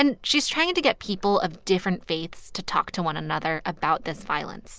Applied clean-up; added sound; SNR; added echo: none; none; none; none.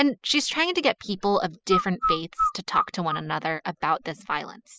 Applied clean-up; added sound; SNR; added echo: classical method spectral subtraction.